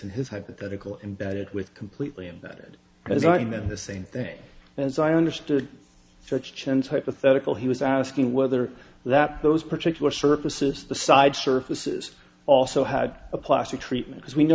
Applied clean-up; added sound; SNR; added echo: none; none; none; none.